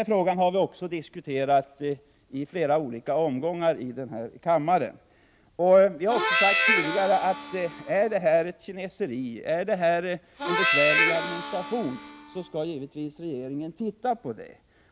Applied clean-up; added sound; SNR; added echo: none; Harmonica; 1 dB; none.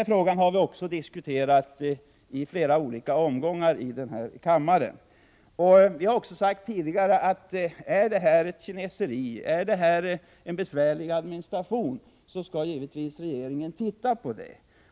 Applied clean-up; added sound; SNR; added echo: none; none; none; none.